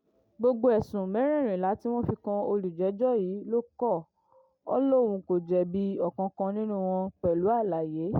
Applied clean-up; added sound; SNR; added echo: none; none; none; none.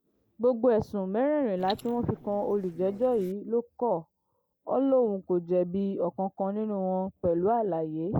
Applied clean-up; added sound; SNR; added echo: neural mask model Resemble Enhance denoiser.